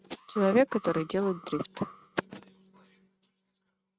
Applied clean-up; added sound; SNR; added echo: neural mask model RNNoise.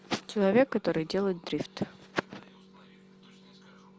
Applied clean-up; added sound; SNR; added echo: none; none; none; none.